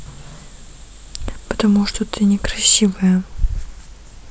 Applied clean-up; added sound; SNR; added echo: none; none; none; none.